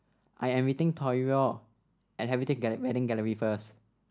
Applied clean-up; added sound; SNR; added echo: none; none; none; none.